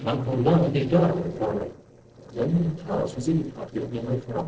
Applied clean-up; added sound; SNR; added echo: neural separator model SepFormer DNS4.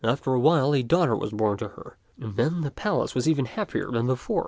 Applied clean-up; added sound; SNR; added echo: none; none; none; none.